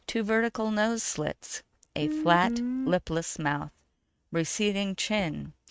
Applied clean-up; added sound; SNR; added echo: neural mask model RNNoise.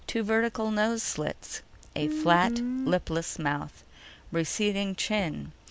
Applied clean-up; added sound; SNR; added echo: none; Guitar; 1 dB; none.